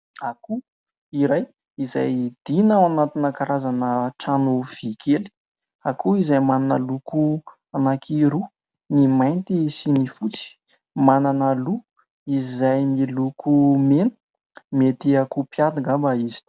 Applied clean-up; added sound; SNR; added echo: none; none; none; none.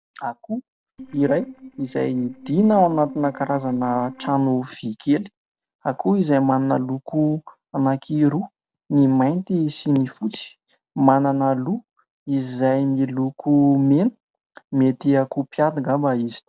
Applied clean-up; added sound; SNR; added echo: neural separator model SepFormer DNS4.